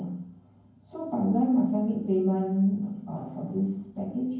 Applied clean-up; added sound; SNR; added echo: none; none; none; reverberation time 0.9 s.